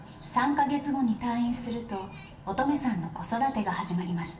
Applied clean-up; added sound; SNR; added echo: none; none; none; reverberation time 0.9 s.